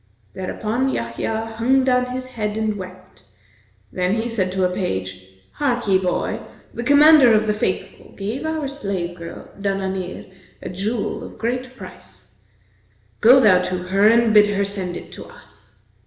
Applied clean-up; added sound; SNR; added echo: none; none; none; reverberation time 0.9 s.